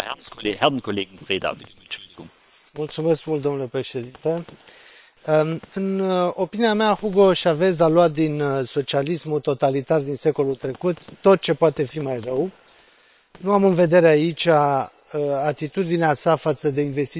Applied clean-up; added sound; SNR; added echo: neural separator model SepFormer WHAM!.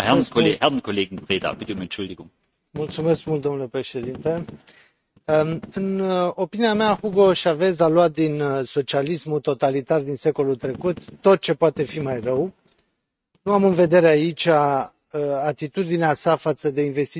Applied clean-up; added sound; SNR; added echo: neural mask model RNNoise.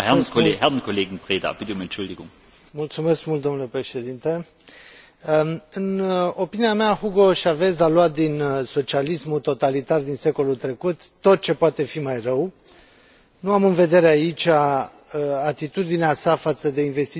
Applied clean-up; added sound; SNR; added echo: none; none; none; none.